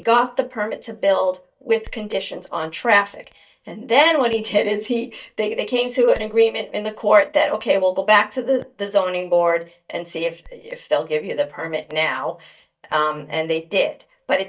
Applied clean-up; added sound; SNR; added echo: neural mask model DeepFilterNet 3.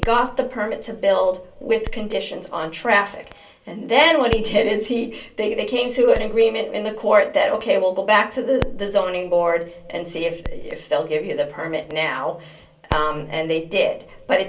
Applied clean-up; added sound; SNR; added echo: none; Crackle; 13 dB; reverberation time 0.3 s.